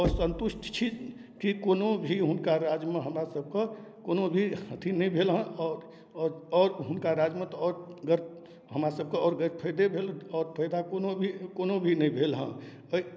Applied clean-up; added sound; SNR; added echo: none; Knock; 8 dB; none.